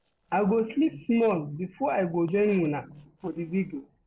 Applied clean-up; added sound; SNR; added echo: neural separator model SepFormer DNS4.